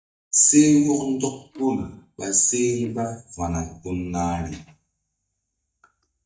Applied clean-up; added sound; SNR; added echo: neural mask model DeepFilterNet 3.